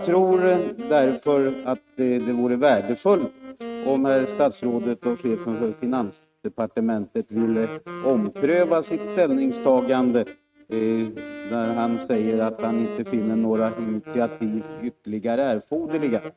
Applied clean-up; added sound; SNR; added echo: neural mask model RNNoise.